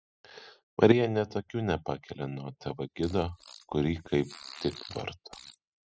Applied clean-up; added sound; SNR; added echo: classical method spectral subtraction.